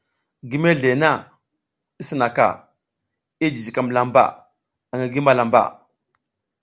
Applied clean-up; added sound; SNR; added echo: none; none; none; none.